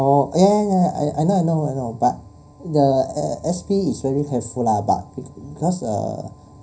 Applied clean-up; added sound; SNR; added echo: none; none; none; reverberation time 0.4 s.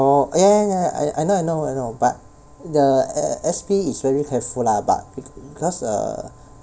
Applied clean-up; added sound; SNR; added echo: none; none; none; none.